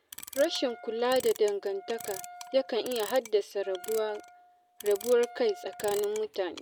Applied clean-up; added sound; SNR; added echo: none; Wind instrument, woodwind instrument + Clock; 15 dB; none.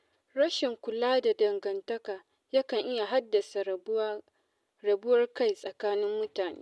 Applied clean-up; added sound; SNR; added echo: none; none; none; none.